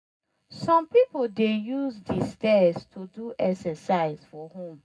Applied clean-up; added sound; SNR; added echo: none; none; none; reverberation time 0.3 s.